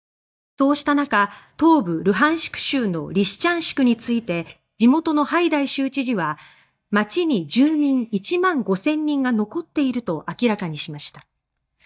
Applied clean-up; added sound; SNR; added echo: neural mask model DeepFilterNet 3.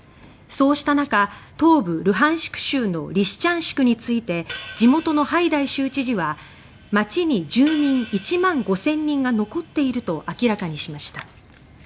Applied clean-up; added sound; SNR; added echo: none; Hi-hat; 17 dB; none.